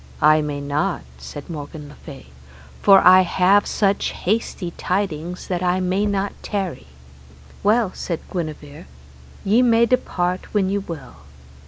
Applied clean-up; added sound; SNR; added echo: none; none; none; none.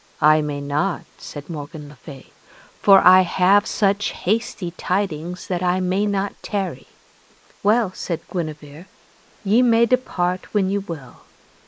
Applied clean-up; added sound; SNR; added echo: neural mask model Resemble Enhance denoiser.